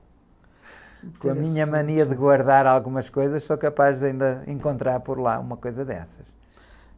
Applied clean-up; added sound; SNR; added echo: none; none; none; none.